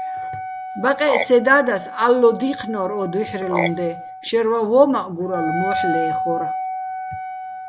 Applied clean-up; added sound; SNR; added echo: none; Wind instrument, woodwind instrument + Frog; 6 dB; none.